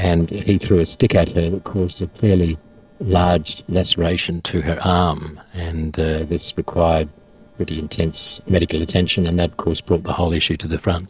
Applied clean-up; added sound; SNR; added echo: neural separator model SepFormer DNS4.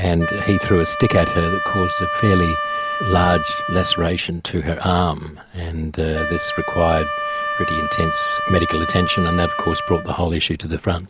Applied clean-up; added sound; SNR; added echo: none; Wind instrument, woodwind instrument; 4 dB; none.